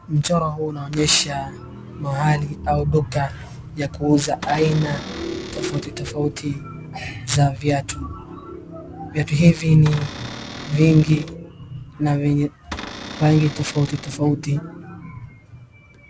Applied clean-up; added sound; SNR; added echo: none; Cupboard open or close / Door; 13 dB; none.